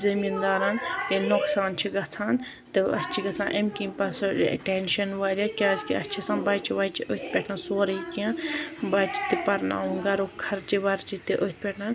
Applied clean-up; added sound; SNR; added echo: none; none; none; none.